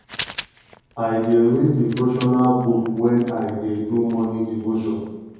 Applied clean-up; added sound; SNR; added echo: none; Writing; 20 dB; reverberation time 1.3 s.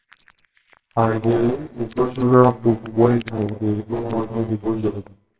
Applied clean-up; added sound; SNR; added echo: neural separator model SepFormer WHAMR!.